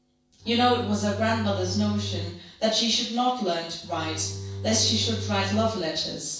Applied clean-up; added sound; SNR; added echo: none; Bowed string instrument; 8 dB; reverberation time 0.7 s.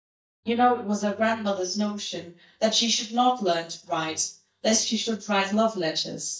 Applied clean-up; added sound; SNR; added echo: neural mask model DeepFilterNet 3.